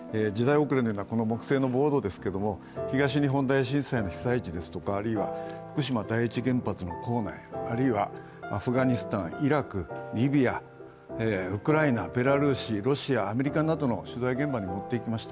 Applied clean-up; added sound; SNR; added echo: none; none; none; none.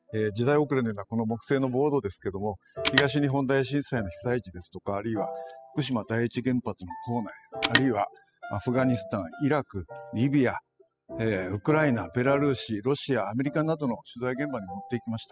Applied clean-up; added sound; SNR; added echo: classical method spectral subtraction.